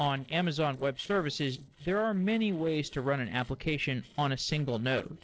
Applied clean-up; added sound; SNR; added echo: neural separator model SepFormer DNS4.